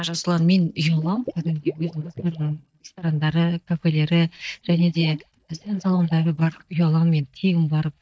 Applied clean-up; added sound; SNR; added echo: neural mask model DeepFilterNet 3.